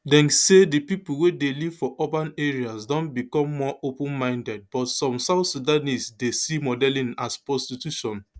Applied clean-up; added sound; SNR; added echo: none; none; none; none.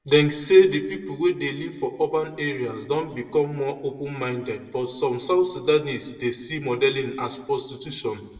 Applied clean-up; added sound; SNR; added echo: none; none; none; reverberation time 0.9 s.